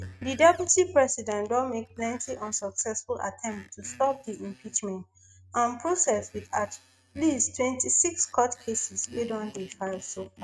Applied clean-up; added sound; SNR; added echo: neural mask model RNNoise.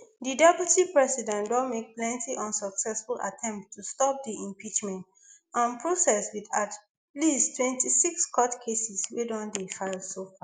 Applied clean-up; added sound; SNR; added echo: none; none; none; none.